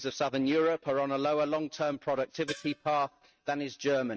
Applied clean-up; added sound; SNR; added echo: neural mask model RNNoise.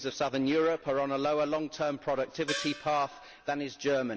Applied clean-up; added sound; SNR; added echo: none; Gong; 11 dB; none.